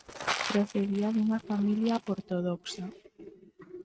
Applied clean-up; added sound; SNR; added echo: neural mask model RNNoise.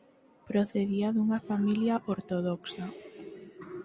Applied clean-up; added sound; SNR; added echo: none; none; none; none.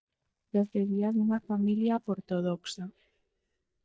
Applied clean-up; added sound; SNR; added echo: neural mask model DeepFilterNet 3.